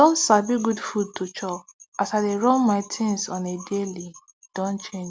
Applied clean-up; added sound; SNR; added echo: none; none; none; none.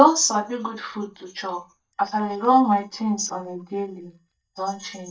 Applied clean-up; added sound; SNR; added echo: neural mask model DeepFilterNet 3.